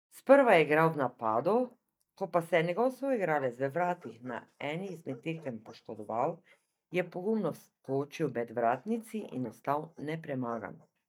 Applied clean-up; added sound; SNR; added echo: neural mask model DeepFilterNet 3.